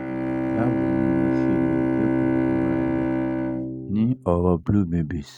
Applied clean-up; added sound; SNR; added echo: neural mask model RNNoise.